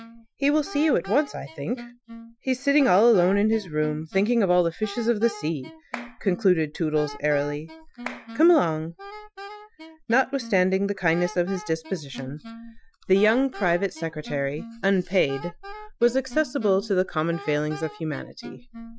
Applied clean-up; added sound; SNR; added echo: classical method Wiener filter.